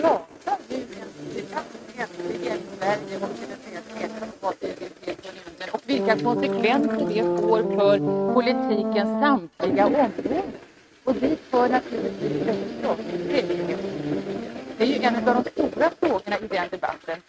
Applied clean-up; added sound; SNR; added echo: neural mask model RNNoise.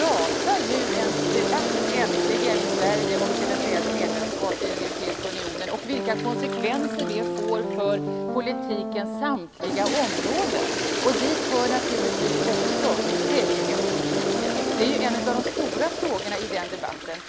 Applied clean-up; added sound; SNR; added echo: none; Toilet flush + Piano; -3 dB; none.